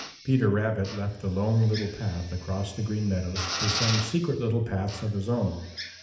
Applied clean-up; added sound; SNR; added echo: none; Drill; 10 dB; reverberation time 0.8 s.